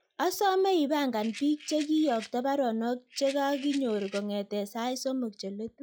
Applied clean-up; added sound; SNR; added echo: classical method log-MMSE.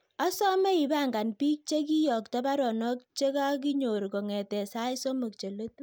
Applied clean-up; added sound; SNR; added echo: none; none; none; none.